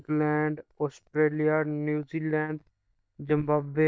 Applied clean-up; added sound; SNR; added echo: neural mask model DeepFilterNet 3.